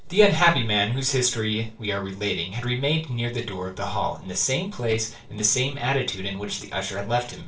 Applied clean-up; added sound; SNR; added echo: neural separator model SepFormer DNS4.